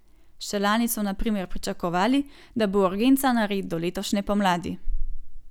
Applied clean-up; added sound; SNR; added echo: none; none; none; none.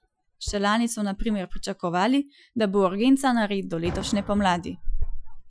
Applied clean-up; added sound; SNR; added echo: classical method Wiener filter.